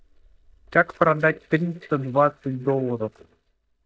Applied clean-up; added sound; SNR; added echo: neural mask model DeepFilterNet 3.